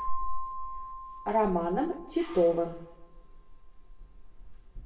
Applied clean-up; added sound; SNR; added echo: none; Keyboard (musical); 13 dB; reverberation time 0.7 s.